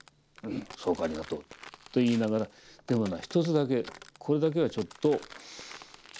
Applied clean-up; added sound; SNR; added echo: none; Walk, footsteps; 19 dB; none.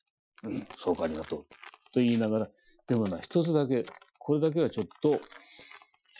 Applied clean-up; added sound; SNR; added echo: classical method Wiener filter.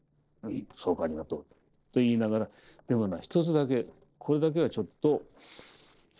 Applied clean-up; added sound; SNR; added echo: neural separator model SepFormer DNS4.